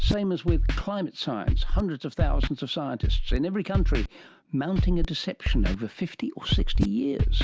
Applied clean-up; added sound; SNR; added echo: none; Scratching (performance technique); -4 dB; none.